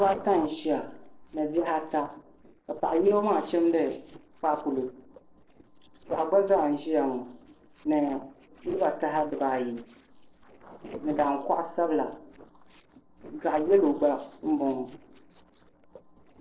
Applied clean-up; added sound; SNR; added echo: neural separator model SepFormer DNS4.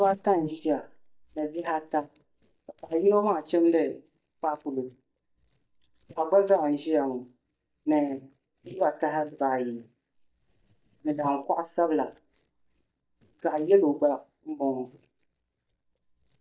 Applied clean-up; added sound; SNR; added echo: neural mask model DeepFilterNet 3.